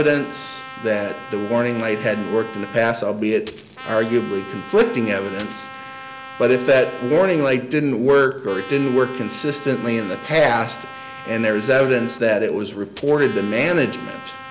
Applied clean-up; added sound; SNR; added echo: none; Trumpet + Coin (dropping); 16 dB; none.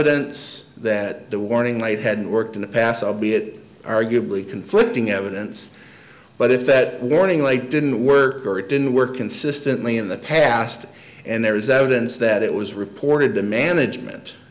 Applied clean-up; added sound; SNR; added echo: none; none; none; none.